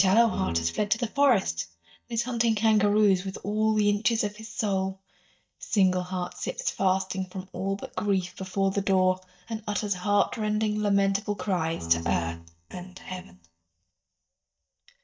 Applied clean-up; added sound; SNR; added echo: neural mask model DeepFilterNet 3.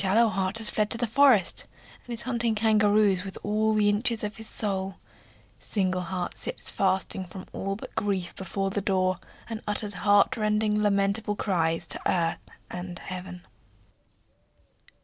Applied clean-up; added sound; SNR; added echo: none; none; none; none.